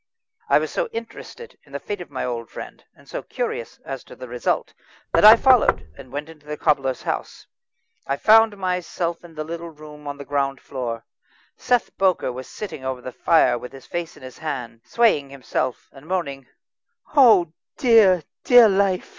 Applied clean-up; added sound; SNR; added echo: none; Knock; 3 dB; none.